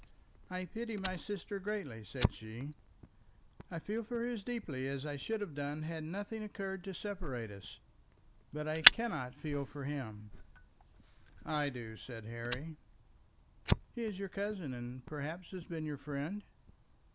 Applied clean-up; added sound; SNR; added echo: none; Fire; 2 dB; none.